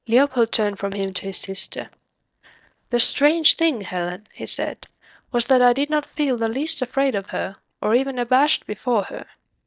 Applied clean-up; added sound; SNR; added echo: neural mask model DeepFilterNet 3.